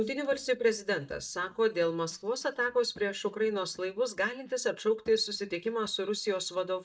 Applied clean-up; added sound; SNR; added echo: neural mask model DeepFilterNet 3.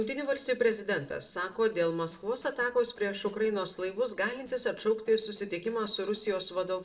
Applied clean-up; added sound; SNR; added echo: neural separator model SepFormer DNS4.